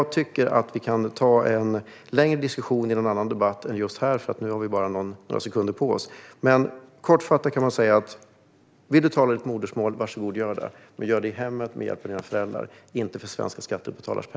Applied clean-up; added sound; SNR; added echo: none; none; none; none.